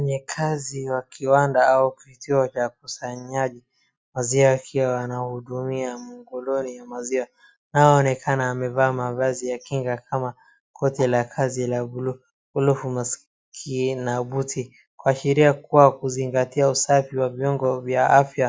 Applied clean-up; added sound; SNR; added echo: none; none; none; none.